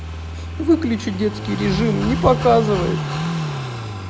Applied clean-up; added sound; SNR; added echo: none; Car passing by / Idling; 4 dB; none.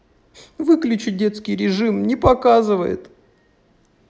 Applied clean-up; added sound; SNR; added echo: none; none; none; none.